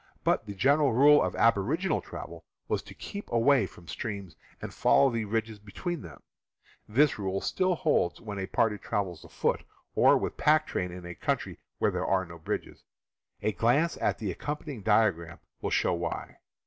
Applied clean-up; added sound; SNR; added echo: none; none; none; none.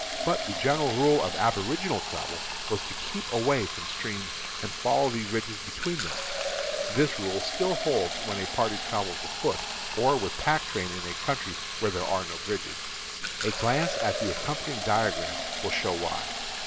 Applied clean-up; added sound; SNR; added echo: none; Fill (with liquid); 4 dB; none.